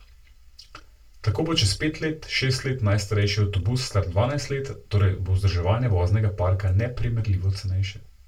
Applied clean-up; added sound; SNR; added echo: none; none; none; reverberation time 0.2 s.